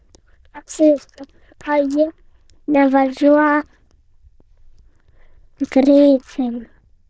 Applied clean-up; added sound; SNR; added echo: neural diffusion model UNIVERSE++.